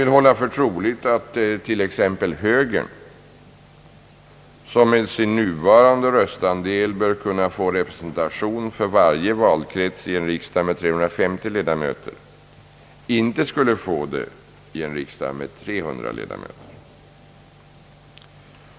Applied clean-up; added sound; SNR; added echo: none; none; none; none.